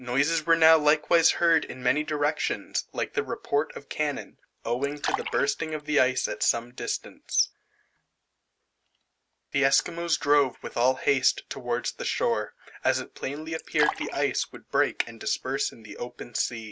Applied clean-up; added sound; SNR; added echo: none; Fill (with liquid); 10 dB; none.